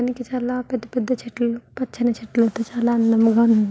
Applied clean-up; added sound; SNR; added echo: none; none; none; none.